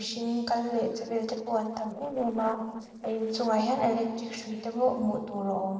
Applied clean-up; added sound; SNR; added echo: neural separator model SepFormer DNS4.